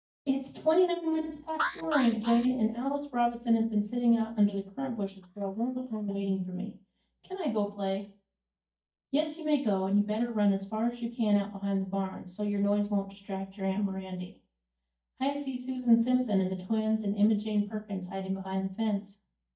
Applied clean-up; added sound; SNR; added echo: neural mask model DeepFilterNet 3.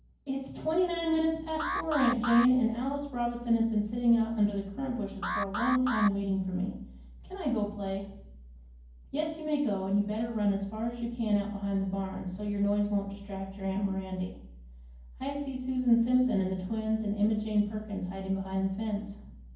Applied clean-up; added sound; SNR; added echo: none; Alarm; 6 dB; reverberation time 0.9 s.